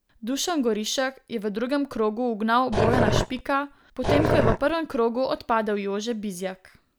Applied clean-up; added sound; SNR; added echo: none; Growling; -2 dB; none.